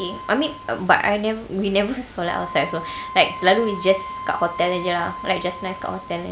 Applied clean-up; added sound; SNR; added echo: none; Wind instrument, woodwind instrument; 12 dB; none.